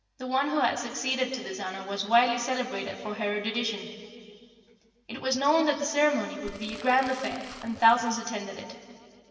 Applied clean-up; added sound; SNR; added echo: none; Crumpling, crinkling; 18 dB; reverberation time 2.6 s.